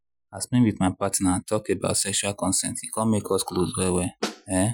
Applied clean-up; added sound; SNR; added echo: classical method Wiener filter.